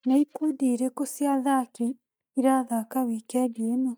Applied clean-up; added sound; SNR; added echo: neural mask model DeepFilterNet 3.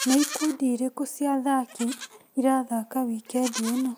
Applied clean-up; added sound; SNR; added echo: none; Livestock, farm animals, working animals; 12 dB; none.